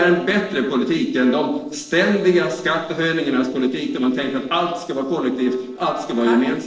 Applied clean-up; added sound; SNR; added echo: neural separator model SepFormer DNS4.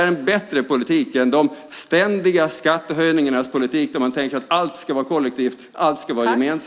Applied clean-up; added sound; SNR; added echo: none; none; none; none.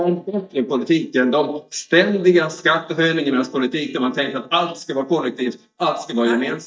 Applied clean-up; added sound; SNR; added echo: neural mask model DeepFilterNet 3.